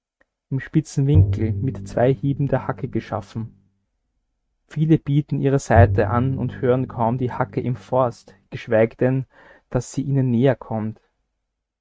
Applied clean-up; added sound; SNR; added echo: neural mask model RNNoise.